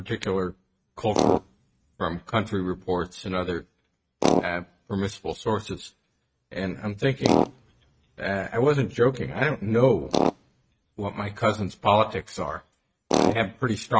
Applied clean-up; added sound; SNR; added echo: neural mask model RNNoise.